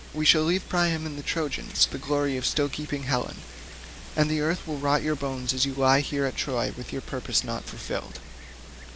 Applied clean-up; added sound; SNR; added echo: none; Wind; 18 dB; none.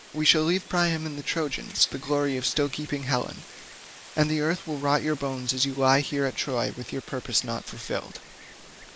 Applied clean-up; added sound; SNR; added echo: neural mask model Resemble Enhance denoiser.